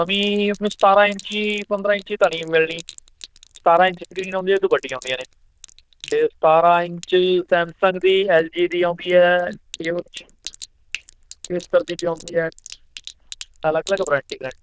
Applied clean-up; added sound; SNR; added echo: neural diffusion model UNIVERSE++.